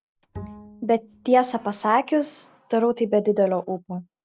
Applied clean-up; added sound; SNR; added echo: none; Bowed string instrument; 20 dB; none.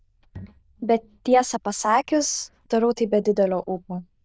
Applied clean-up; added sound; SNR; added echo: neural diffusion model UNIVERSE++.